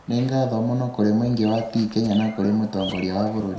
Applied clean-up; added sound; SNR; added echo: none; Bird vocalization, bird call, bird song; 19 dB; reverberation time 0.6 s.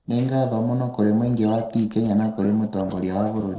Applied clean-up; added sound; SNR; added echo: neural separator model SepFormer DNS4.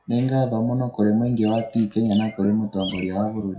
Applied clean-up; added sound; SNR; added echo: classical method WPE with log-MMSE.